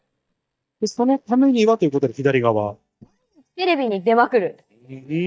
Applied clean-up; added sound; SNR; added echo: neural mask model DeepFilterNet 3.